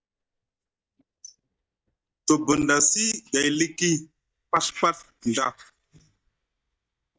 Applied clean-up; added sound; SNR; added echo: neural mask model DeepFilterNet 3.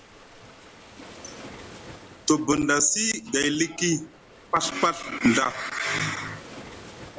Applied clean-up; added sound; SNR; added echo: none; Waves, surf; 19 dB; none.